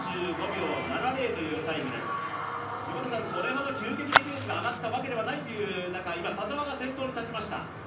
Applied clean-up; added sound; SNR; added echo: none; Fire; 6 dB; reverberation time 0.6 s.